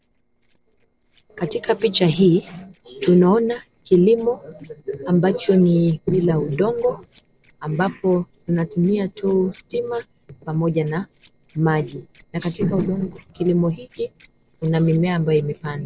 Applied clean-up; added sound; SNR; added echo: neural separator model SepFormer DNS4.